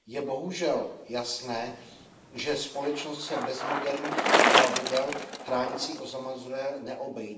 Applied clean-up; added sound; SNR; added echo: none; Bicycle; -2 dB; reverberation time 0.9 s.